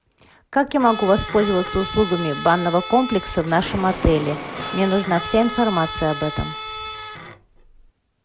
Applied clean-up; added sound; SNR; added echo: none; Mechanisms + Bowed string instrument; 10 dB; none.